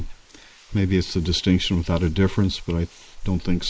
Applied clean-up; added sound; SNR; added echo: neural mask model Resemble Enhance denoiser.